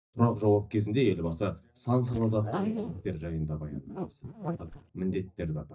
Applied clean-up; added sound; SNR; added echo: neural mask model DeepFilterNet 3.